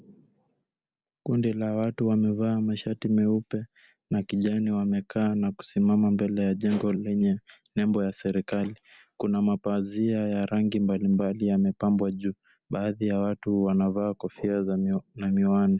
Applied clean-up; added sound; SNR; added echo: none; none; none; none.